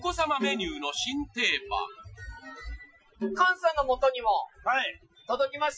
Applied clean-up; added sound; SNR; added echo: classical method Wiener filter.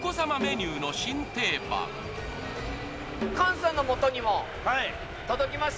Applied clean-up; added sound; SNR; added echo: none; Subway, metro, underground + Snare drum; 7 dB; none.